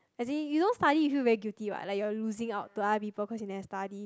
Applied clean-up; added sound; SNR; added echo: none; none; none; none.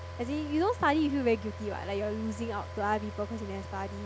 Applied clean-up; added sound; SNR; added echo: none; Car; 9 dB; none.